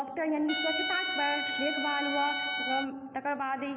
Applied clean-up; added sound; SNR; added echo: none; Trumpet; 1 dB; none.